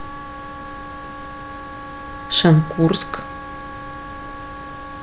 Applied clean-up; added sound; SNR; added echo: none; Wind instrument, woodwind instrument; 11 dB; none.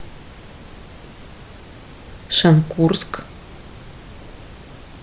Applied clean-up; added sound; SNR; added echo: none; none; none; none.